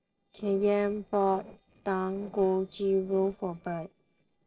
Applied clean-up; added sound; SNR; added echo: neural separator model SepFormer DNS4.